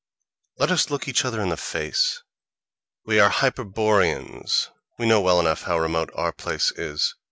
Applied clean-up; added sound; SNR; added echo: none; none; none; none.